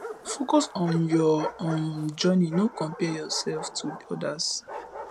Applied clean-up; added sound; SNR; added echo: none; Bark; 12 dB; none.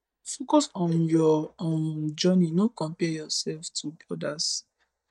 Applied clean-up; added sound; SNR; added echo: neural mask model DeepFilterNet 3.